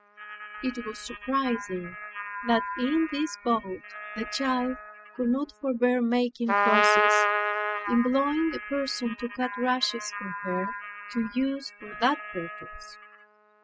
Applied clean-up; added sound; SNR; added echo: classical method spectral subtraction.